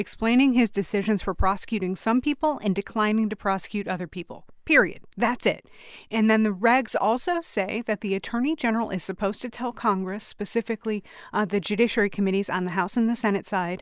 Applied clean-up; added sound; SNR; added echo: none; none; none; none.